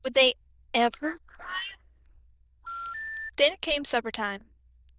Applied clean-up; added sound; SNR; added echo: neural diffusion model UNIVERSE++.